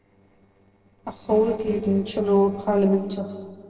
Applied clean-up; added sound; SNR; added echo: neural separator model SepFormer DNS4.